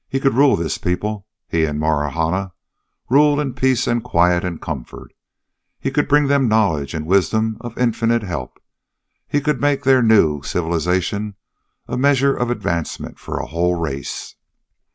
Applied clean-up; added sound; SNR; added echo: none; none; none; none.